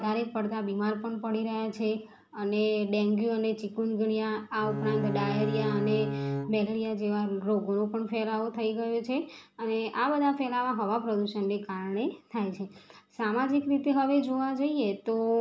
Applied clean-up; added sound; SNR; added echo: none; Bowed string instrument; 3 dB; none.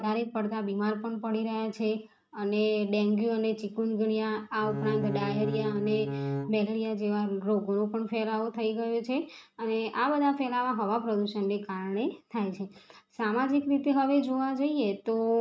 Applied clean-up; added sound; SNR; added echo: neural mask model RNNoise.